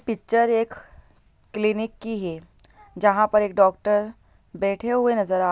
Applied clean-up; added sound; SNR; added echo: none; none; none; none.